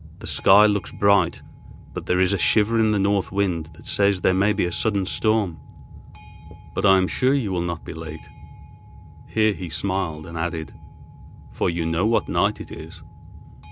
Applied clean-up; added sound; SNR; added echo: none; Boat, Water vehicle; 17 dB; none.